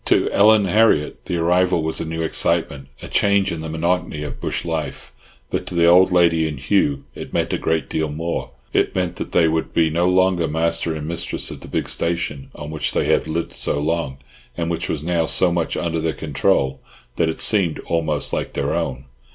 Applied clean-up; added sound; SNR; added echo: none; none; none; none.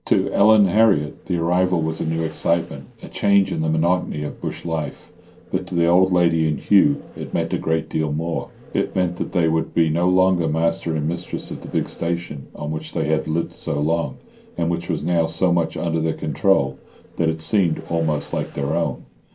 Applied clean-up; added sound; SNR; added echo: neural separator model SepFormer DNS4.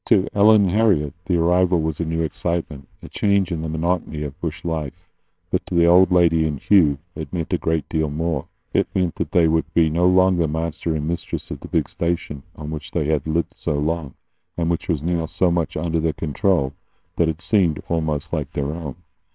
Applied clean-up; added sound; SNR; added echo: neural separator model SepFormer WHAMR!.